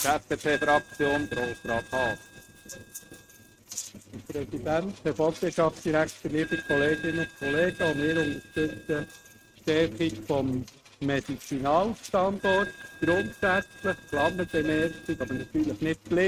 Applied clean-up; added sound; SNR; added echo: neural mask model RNNoise.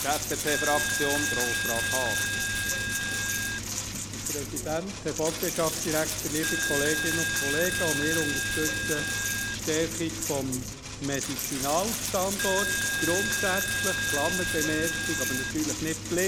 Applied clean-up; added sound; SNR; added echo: none; Coin (dropping); -2 dB; none.